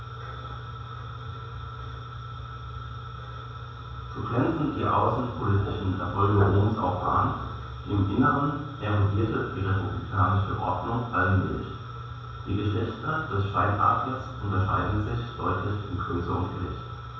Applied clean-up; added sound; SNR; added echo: none; none; none; reverberation time 0.7 s.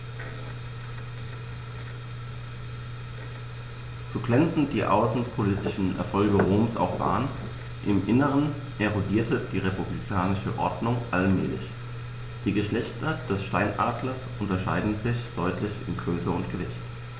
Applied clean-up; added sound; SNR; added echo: none; none; none; none.